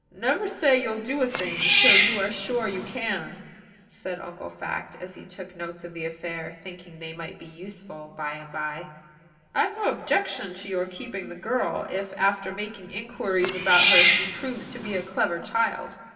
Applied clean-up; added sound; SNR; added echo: none; Cat; -4 dB; reverberation time 2.0 s.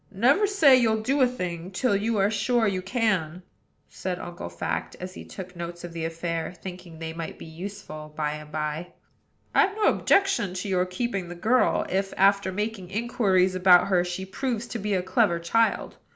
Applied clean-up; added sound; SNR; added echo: none; none; none; none.